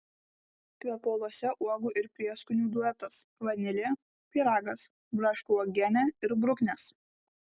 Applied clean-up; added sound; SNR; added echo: none; none; none; none.